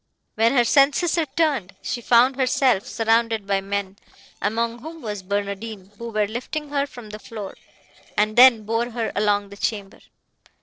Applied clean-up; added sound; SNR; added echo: neural separator model SepFormer DNS4.